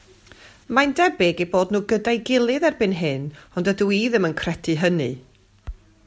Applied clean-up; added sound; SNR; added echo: none; none; none; none.